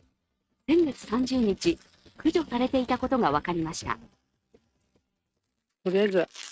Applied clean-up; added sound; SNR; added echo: neural mask model RNNoise.